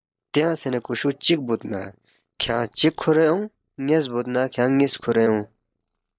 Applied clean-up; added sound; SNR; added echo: neural mask model DeepFilterNet 3.